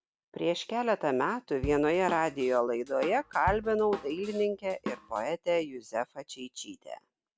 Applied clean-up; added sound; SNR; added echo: none; Drum / Drum kit; 12 dB; none.